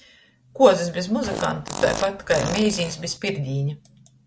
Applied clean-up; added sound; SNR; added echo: none; Fart; 9 dB; none.